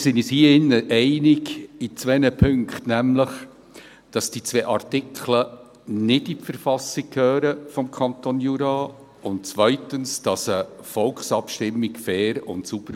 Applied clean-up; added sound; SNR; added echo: none; none; none; none.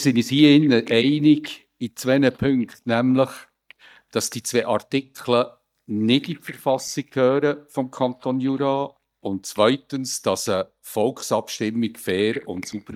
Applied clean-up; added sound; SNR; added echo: neural mask model DeepFilterNet 3.